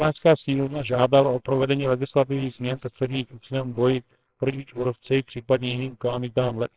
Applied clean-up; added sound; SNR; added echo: neural separator model SepFormer WHAMR!.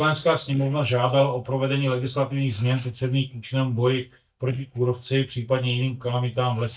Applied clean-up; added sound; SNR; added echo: neural mask model DeepFilterNet 3.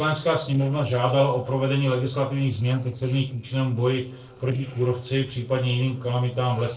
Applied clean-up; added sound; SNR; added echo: neural separator model SepFormer DNS4.